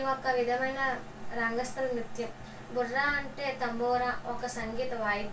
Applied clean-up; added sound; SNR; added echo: none; Car; 20 dB; reverberation time 0.2 s.